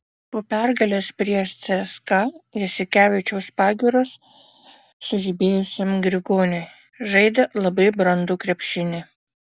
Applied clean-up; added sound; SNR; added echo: none; none; none; none.